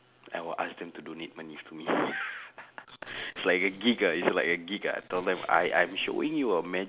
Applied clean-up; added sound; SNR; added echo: none; none; none; none.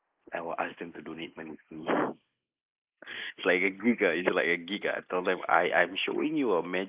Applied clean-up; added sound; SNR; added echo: neural mask model Resemble Enhance denoiser.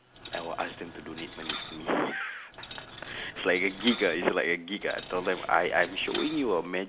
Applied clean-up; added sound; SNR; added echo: none; Coin (dropping); 12 dB; none.